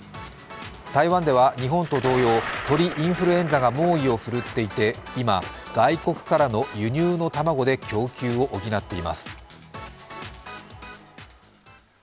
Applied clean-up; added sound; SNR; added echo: none; Thunder; 15 dB; none.